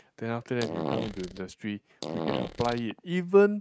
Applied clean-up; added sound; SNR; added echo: neural mask model RNNoise.